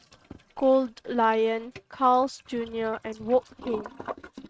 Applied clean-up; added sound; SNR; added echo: neural mask model RNNoise.